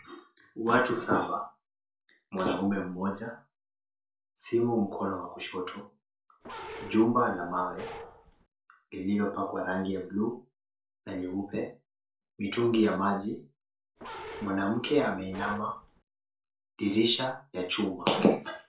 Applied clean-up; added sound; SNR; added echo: none; Bark; 14 dB; reverberation time 0.3 s.